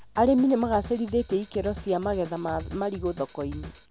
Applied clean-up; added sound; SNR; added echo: none; Drum kit; 14 dB; none.